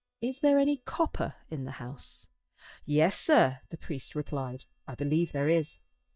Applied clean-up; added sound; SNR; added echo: neural mask model DeepFilterNet 3.